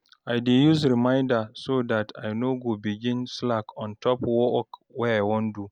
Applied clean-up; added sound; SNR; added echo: none; none; none; none.